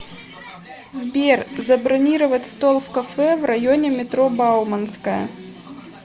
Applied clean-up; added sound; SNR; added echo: none; none; none; none.